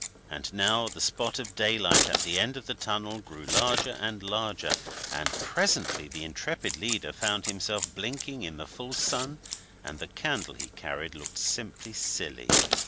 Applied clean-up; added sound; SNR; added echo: none; Scissors; 2 dB; none.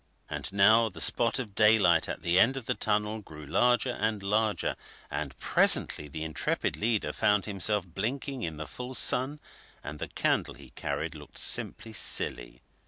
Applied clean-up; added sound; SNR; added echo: none; none; none; none.